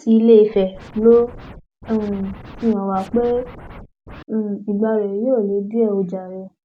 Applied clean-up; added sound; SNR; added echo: none; Scratching (performance technique); 19 dB; none.